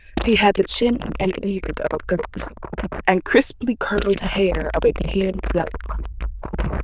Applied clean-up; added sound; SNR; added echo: neural diffusion model UNIVERSE++.